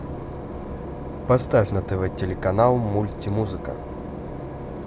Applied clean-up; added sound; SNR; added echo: none; Engine / Boat, Water vehicle; 8 dB; none.